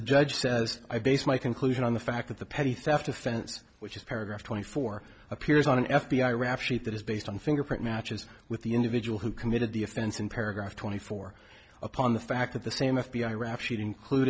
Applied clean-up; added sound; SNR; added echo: none; none; none; none.